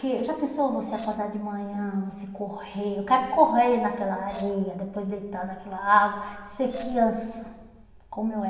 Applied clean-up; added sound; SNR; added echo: none; Glass; 14 dB; reverberation time 1.4 s.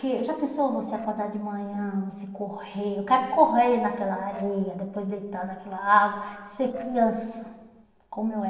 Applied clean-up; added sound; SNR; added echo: neural separator model SepFormer DNS4.